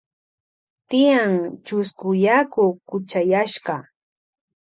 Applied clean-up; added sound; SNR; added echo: none; none; none; none.